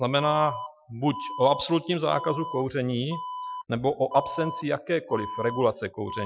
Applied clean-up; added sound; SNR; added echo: classical method Wiener filter.